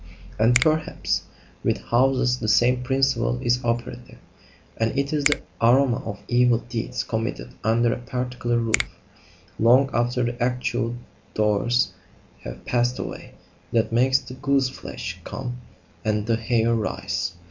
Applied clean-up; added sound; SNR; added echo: none; Finger snapping; 10 dB; none.